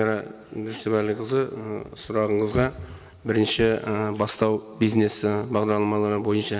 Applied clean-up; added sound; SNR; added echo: none; none; none; none.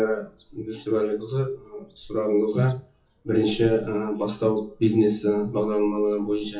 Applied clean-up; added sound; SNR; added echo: classical method WPE with log-MMSE.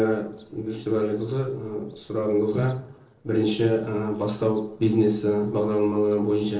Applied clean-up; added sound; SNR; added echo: neural separator model SepFormer DNS4.